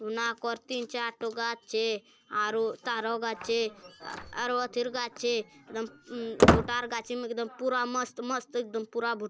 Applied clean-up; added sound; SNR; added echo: none; Squeak; -2 dB; none.